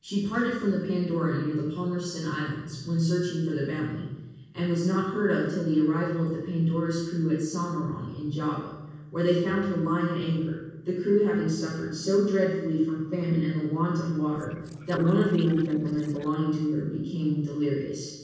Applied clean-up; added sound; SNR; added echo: neural separator model SepFormer DNS4.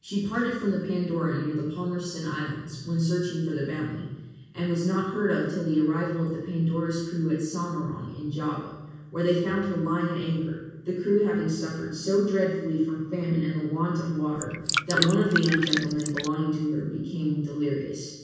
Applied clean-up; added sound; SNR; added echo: none; Drip; 2 dB; reverberation time 1.2 s.